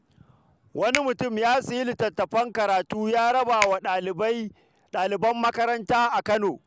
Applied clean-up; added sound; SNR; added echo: none; Finger snapping; 12 dB; none.